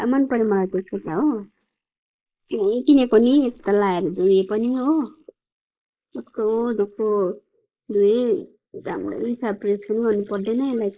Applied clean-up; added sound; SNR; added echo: neural mask model Resemble Enhance denoiser.